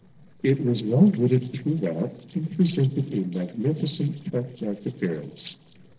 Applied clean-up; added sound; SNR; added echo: neural separator model SepFormer DNS4.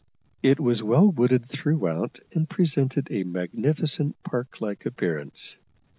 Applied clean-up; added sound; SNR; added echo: none; none; none; none.